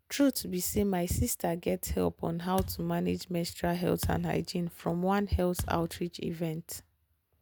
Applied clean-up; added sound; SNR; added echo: none; Thump, thud; 12 dB; none.